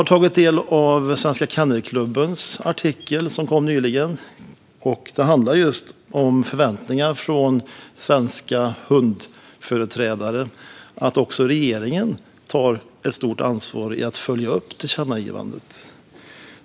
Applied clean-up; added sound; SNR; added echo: none; none; none; none.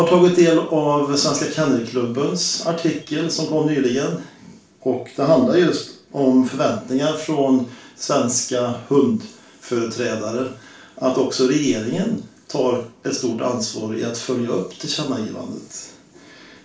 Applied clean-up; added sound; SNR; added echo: none; none; none; reverberation time 0.3 s.